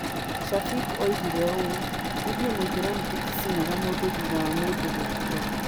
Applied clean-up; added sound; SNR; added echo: none; Engine / Mechanisms; -1 dB; none.